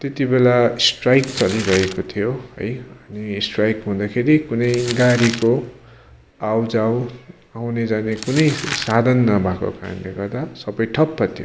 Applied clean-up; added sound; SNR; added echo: none; Crumpling, crinkling; 12 dB; none.